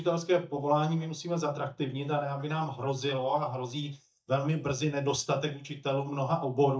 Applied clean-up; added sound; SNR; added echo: neural mask model DeepFilterNet 3.